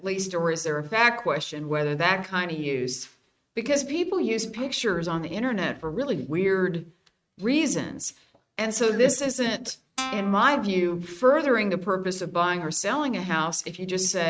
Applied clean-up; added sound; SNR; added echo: neural mask model RNNoise.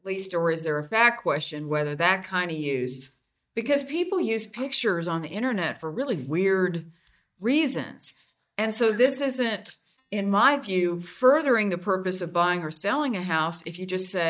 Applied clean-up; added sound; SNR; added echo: neural mask model DeepFilterNet 3.